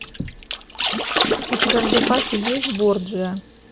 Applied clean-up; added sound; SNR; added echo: none; Water / Splash, splatter; -1 dB; none.